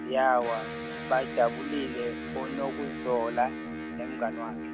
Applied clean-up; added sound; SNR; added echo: none; Electric guitar; 6 dB; none.